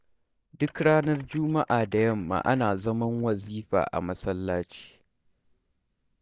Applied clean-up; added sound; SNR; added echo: neural mask model DeepFilterNet 3.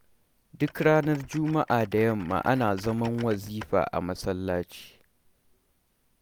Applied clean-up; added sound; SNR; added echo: none; Typing; 19 dB; none.